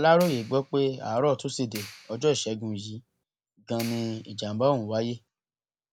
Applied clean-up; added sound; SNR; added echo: none; Clapping; 20 dB; none.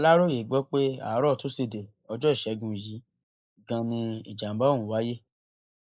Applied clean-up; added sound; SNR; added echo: neural mask model Resemble Enhance denoiser.